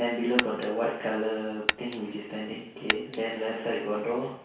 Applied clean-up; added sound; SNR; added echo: none; Glass; 4 dB; reverberation time 0.6 s.